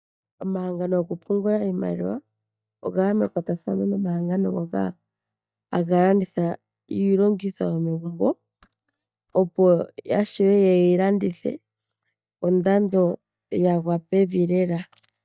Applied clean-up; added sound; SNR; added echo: neural mask model DeepFilterNet 3.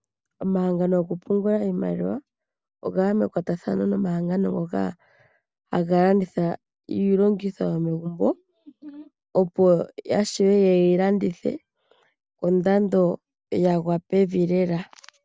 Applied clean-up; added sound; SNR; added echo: none; none; none; none.